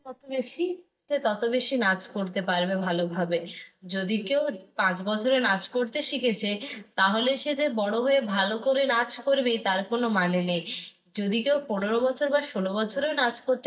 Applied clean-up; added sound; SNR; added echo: neural mask model DeepFilterNet 3.